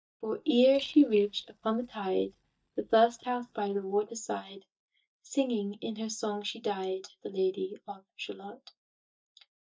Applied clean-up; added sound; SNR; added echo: neural mask model DeepFilterNet 3.